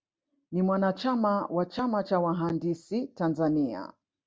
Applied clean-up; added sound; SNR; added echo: none; none; none; none.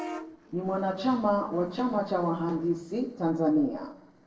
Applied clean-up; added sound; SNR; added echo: neural separator model SepFormer DNS4.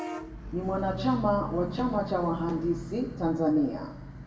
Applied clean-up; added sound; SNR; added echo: none; Bus / Vehicle horn, car horn, honking; 9 dB; reverberation time 0.8 s.